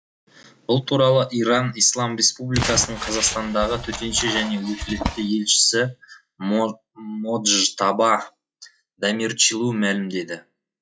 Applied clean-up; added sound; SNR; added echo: classical method log-MMSE.